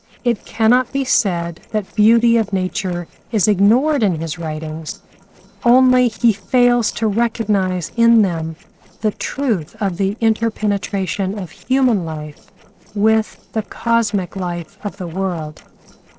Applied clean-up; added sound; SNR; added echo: neural separator model SepFormer DNS4.